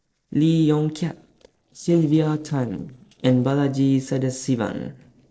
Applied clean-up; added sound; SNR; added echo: neural separator model SepFormer DNS4.